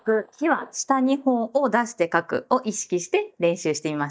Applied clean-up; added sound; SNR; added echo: neural mask model DeepFilterNet 3.